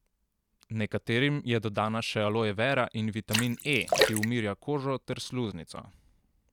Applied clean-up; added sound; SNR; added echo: none; Splash, splatter; 1 dB; none.